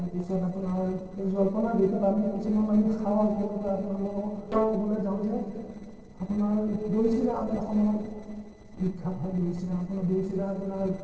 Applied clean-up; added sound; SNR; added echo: neural separator model SepFormer DNS4.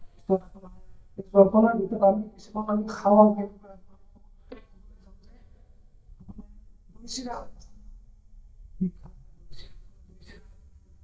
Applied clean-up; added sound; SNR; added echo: neural mask model DeepFilterNet 3.